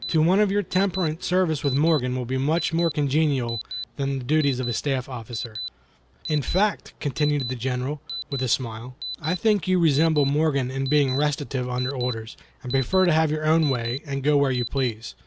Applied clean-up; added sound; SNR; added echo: none; Alarm; 13 dB; none.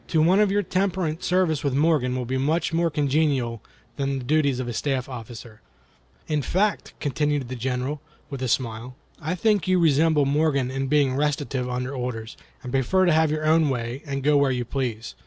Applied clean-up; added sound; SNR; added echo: none; none; none; none.